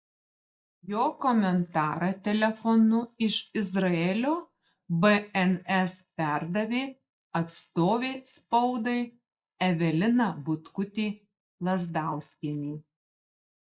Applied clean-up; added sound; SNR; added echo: neural mask model Resemble Enhance denoiser.